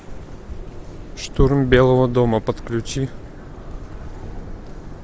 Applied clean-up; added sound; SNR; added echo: none; none; none; none.